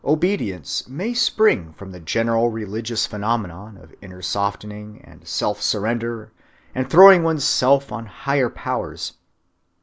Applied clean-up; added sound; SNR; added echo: none; none; none; none.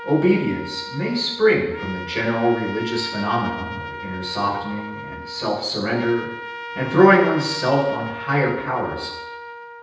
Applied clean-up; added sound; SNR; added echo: none; Trumpet; 12 dB; reverberation time 0.9 s.